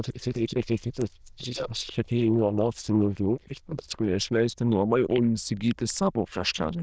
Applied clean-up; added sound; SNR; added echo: neural diffusion model UNIVERSE++.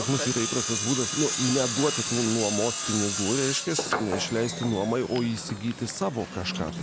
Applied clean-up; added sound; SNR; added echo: none; Tools; 3 dB; none.